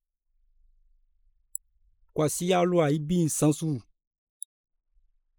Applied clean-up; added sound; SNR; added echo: neural mask model Resemble Enhance denoiser.